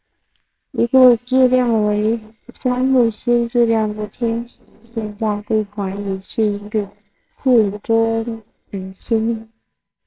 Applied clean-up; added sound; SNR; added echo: neural separator model SepFormer WHAMR!.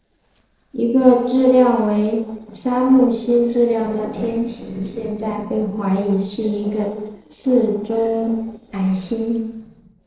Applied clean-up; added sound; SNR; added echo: neural separator model SepFormer DNS4.